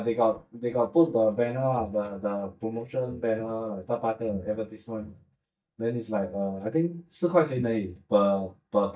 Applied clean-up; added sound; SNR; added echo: neural mask model DeepFilterNet 3.